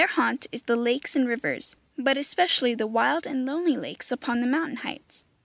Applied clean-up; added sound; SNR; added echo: none; none; none; none.